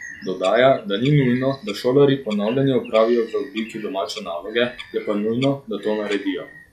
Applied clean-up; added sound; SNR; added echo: classical method log-MMSE.